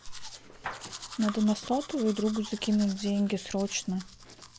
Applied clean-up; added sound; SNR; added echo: none; Domestic sounds, home sounds; 14 dB; none.